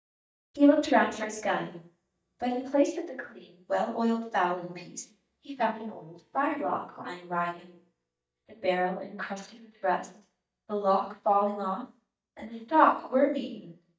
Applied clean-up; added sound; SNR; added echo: neural mask model DeepFilterNet 3.